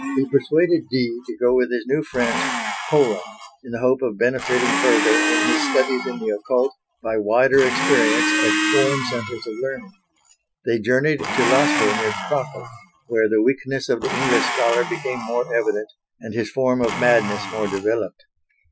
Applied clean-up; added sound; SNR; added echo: classical method Wiener filter.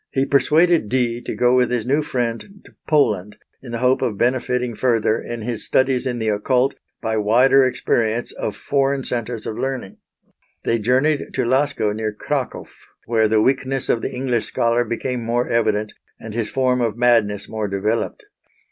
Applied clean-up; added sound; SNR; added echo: none; none; none; none.